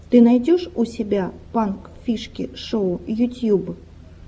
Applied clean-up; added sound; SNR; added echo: none; none; none; none.